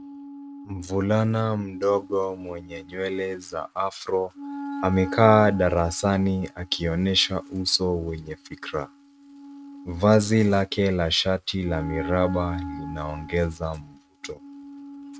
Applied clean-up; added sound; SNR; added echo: neural mask model RNNoise.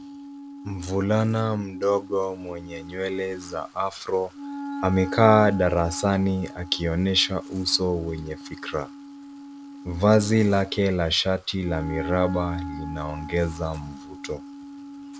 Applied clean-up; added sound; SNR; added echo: none; Wind instrument, woodwind instrument; 12 dB; none.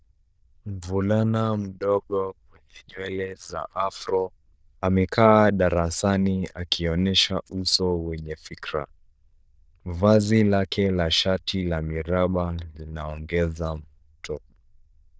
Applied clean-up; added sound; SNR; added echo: neural diffusion model UNIVERSE++.